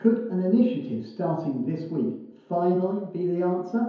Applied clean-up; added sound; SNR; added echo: none; none; none; reverberation time 0.9 s.